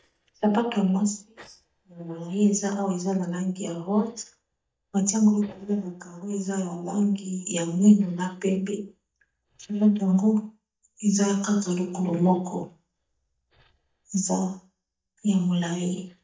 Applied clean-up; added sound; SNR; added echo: neural mask model DeepFilterNet 3.